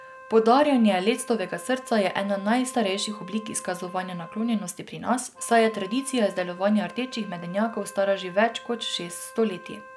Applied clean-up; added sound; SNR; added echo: none; Wind instrument, woodwind instrument; 19 dB; none.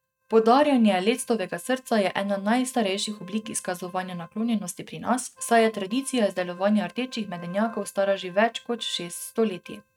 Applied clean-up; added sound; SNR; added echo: neural mask model RNNoise.